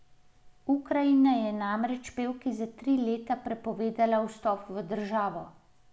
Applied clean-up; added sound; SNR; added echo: none; none; none; none.